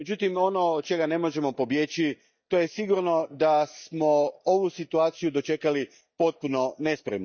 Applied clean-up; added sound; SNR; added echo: neural mask model DeepFilterNet 3.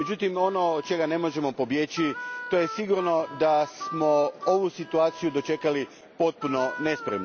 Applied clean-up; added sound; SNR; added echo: none; Harmonica; 13 dB; none.